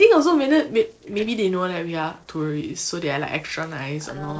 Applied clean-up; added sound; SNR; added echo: neural separator model SepFormer DNS4.